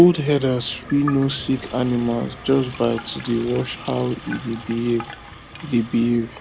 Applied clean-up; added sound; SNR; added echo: none; Sink (filling or washing) / Water tap, faucet; 15 dB; none.